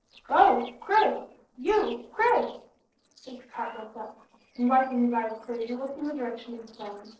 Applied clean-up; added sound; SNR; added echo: neural separator model SepFormer DNS4.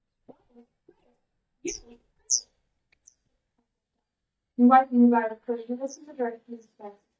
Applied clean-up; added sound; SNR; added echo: neural mask model DeepFilterNet 3.